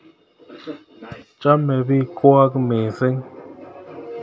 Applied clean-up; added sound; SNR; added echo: none; none; none; none.